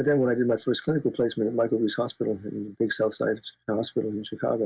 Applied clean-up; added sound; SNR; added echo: none; none; none; none.